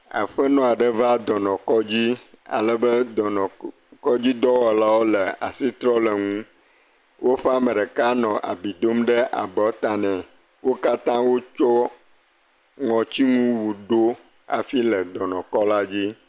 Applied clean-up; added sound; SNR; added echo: none; none; none; none.